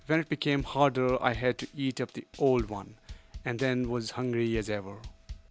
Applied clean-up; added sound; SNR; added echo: none; Drum / Drum kit; 16 dB; none.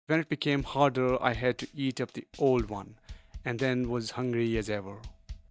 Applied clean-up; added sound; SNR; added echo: neural mask model DeepFilterNet 3.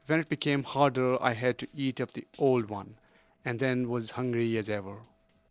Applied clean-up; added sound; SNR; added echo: neural separator model SepFormer DNS4.